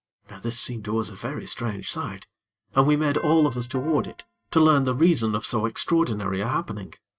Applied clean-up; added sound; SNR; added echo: neural mask model RNNoise.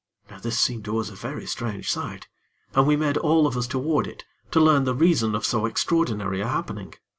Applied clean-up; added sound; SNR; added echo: none; none; none; none.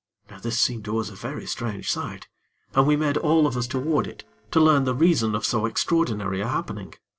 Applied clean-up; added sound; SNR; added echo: neural separator model SepFormer DNS4.